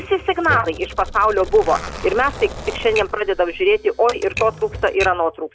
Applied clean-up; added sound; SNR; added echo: none; Typewriter + Zipper (clothing); 12 dB; none.